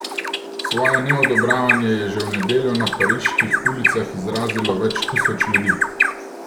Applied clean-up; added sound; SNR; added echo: none; Bird; -1 dB; none.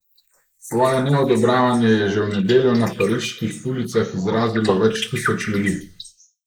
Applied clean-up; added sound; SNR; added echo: neural mask model Resemble Enhance denoiser.